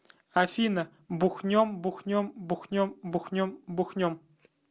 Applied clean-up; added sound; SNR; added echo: none; none; none; none.